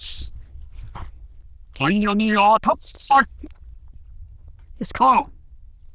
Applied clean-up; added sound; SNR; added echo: neural diffusion model UNIVERSE++.